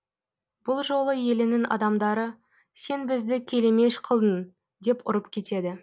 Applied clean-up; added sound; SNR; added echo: none; none; none; none.